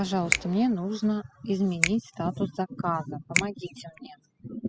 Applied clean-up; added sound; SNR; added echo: classical method spectral subtraction.